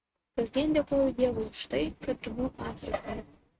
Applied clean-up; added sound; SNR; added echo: neural mask model RNNoise.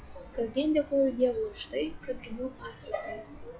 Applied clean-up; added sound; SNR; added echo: classical method log-MMSE.